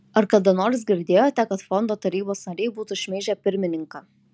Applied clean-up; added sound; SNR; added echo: none; none; none; none.